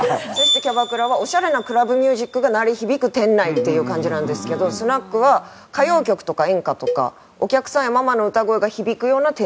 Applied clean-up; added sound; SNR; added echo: none; Cowbell; 12 dB; none.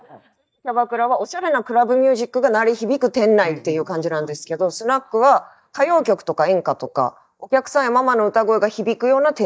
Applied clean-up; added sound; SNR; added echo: neural mask model DeepFilterNet 3.